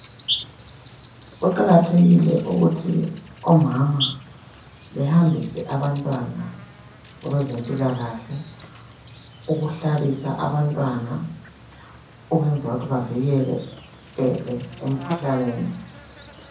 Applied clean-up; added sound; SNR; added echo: none; Insect; 8 dB; reverberation time 0.6 s.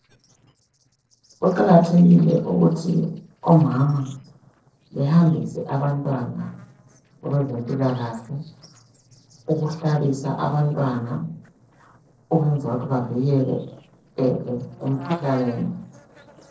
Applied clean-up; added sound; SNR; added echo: neural separator model SepFormer DNS4.